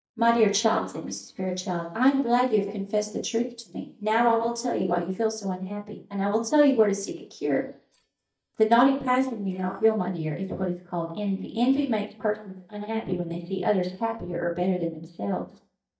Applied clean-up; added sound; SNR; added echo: neural mask model DeepFilterNet 3.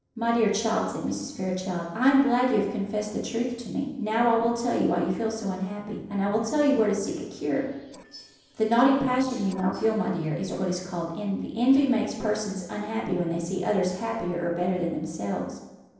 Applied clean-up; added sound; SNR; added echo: neural separator model SepFormer DNS4.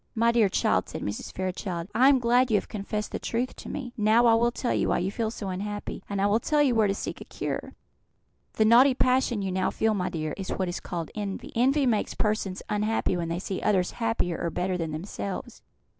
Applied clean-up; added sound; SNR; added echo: none; none; none; none.